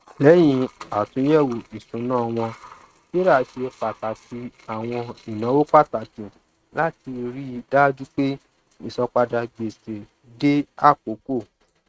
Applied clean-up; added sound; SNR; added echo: neural mask model RNNoise.